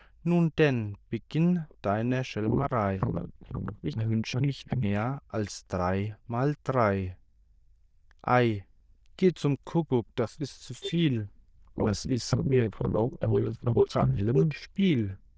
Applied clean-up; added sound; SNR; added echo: neural diffusion model UNIVERSE++.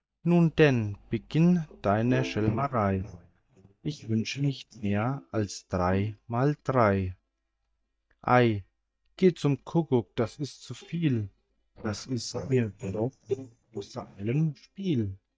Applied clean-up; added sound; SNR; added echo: neural mask model DeepFilterNet 3.